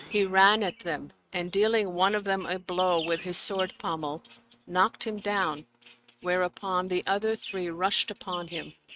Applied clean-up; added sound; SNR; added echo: neural mask model RNNoise.